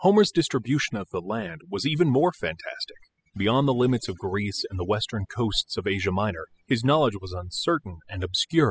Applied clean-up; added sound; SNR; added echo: classical method spectral subtraction.